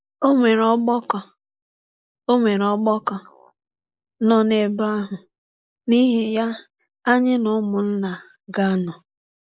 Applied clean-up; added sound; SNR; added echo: neural mask model Resemble Enhance denoiser.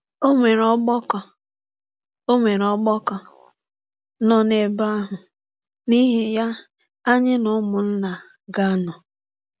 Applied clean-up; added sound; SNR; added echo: none; none; none; none.